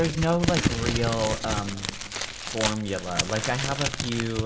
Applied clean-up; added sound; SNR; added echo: none; Crumpling, crinkling; 2 dB; reverberation time 1.6 s.